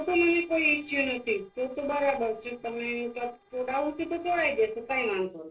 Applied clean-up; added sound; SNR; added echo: neural separator model SepFormer DNS4.